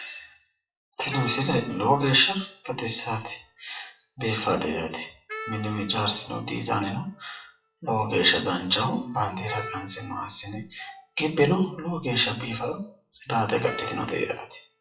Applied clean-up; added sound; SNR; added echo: classical method WPE with log-MMSE.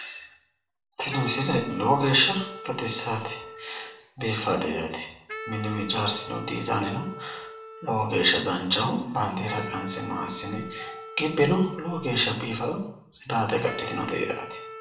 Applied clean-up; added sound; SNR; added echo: none; Wind instrument, woodwind instrument; 14 dB; reverberation time 0.6 s.